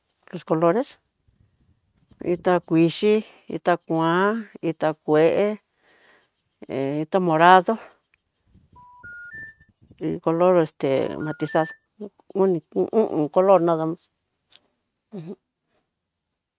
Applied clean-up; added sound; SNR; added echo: neural mask model RNNoise.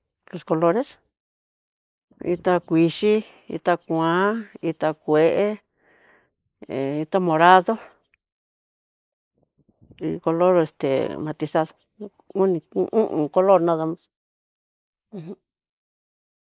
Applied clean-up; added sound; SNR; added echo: neural mask model Resemble Enhance denoiser.